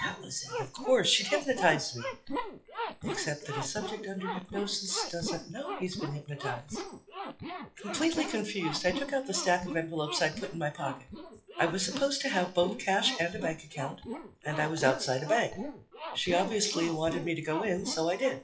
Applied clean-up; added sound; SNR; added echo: classical method WPE with log-MMSE.